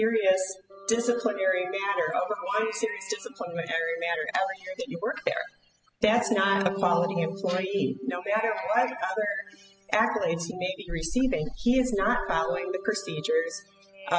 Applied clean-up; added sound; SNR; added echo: classical method spectral subtraction.